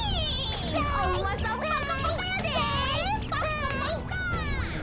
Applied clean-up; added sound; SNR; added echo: none; Walk, footsteps; 4 dB; none.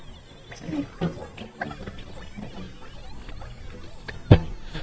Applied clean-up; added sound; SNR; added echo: neural mask model DeepFilterNet 3.